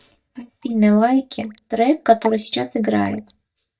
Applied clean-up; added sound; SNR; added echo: neural mask model DeepFilterNet 3.